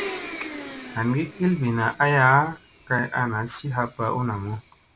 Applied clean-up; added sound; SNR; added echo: none; Domestic sounds, home sounds; 15 dB; none.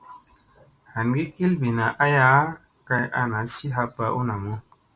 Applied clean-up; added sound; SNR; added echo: none; none; none; none.